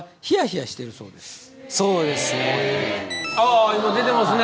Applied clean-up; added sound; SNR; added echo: none; none; none; none.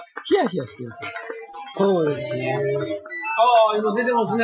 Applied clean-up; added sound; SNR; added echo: classical method Wiener filter.